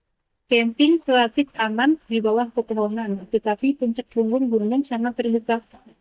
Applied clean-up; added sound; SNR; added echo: neural mask model DeepFilterNet 3.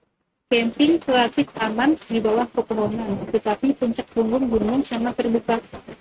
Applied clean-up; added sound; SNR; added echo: neural mask model RNNoise.